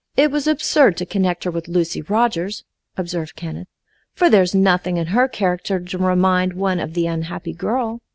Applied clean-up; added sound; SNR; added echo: none; none; none; none.